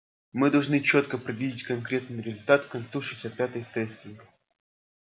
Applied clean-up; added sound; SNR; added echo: none; none; none; none.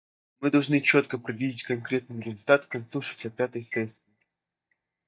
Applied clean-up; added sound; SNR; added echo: neural mask model DeepFilterNet 3.